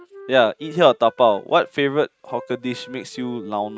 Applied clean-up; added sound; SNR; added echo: neural mask model RNNoise.